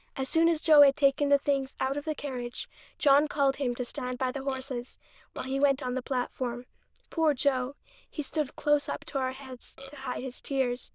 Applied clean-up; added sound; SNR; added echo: neural diffusion model UNIVERSE++.